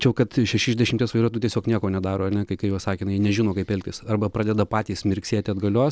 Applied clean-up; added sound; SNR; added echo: none; none; none; none.